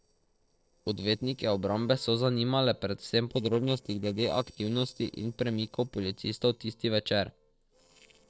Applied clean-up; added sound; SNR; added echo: neural separator model SepFormer DNS4.